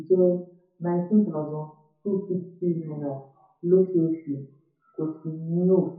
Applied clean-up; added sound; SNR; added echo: none; none; none; reverberation time 0.7 s.